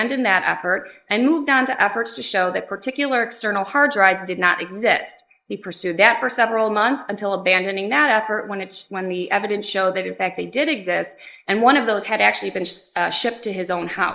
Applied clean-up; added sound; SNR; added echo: neural mask model Resemble Enhance denoiser.